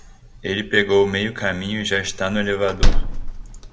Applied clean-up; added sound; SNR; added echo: none; Slam; -1 dB; none.